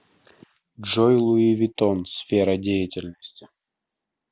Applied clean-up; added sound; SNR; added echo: none; none; none; none.